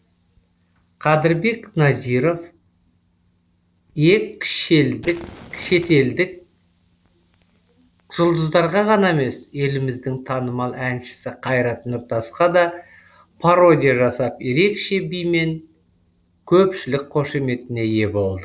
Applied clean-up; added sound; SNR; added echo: neural separator model SepFormer DNS4.